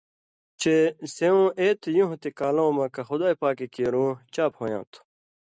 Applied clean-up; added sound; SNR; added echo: none; none; none; none.